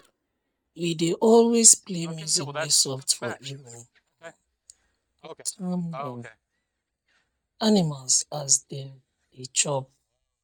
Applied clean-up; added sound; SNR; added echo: neural mask model DeepFilterNet 3.